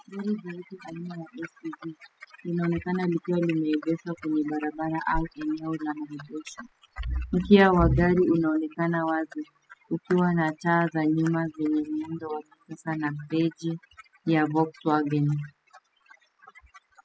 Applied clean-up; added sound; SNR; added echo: classical method spectral subtraction.